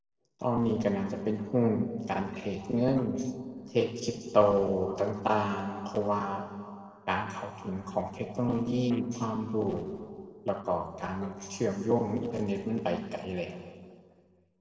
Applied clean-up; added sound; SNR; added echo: neural separator model SepFormer DNS4.